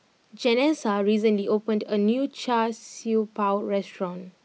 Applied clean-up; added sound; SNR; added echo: none; none; none; none.